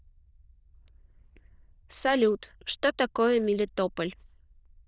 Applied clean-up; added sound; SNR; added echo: neural diffusion model UNIVERSE++.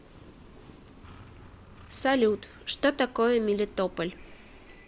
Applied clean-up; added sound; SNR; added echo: none; Train + Engine; 20 dB; none.